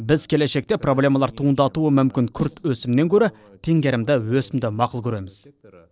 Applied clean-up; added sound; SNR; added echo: neural separator model SepFormer DNS4.